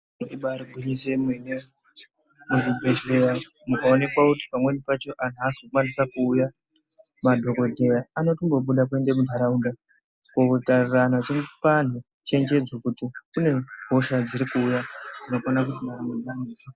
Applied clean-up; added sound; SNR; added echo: none; none; none; none.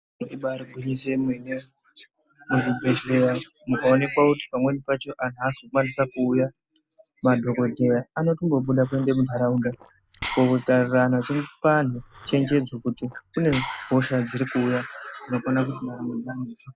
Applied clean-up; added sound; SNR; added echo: none; Liquid; 15 dB; none.